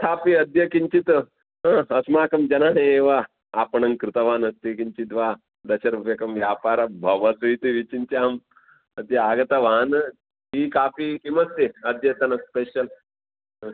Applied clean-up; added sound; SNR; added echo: none; none; none; none.